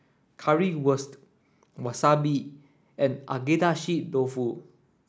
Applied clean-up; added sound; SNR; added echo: none; none; none; none.